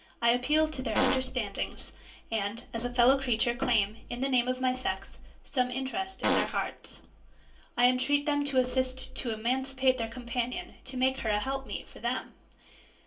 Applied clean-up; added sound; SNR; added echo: none; Fart; -2 dB; reverberation time 0.2 s.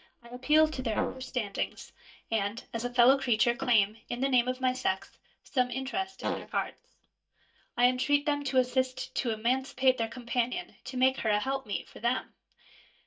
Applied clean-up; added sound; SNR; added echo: neural mask model DeepFilterNet 3.